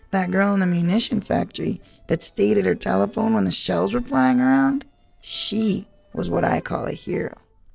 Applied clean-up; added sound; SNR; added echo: neural separator model SepFormer DNS4.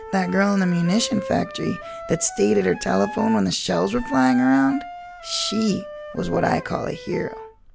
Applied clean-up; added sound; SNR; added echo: none; Wind instrument, woodwind instrument; 13 dB; none.